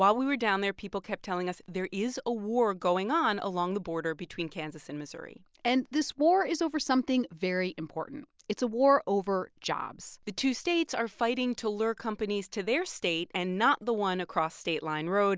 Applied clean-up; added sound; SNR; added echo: none; none; none; none.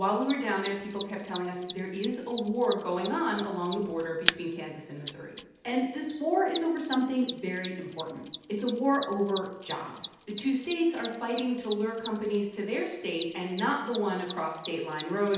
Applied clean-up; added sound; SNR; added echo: none; Mechanisms; 8 dB; reverberation time 0.8 s.